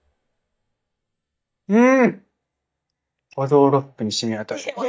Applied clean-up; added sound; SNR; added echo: neural mask model DeepFilterNet 3.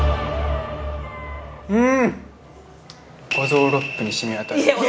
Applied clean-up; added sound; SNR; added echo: none; Chicken, rooster; 18 dB; none.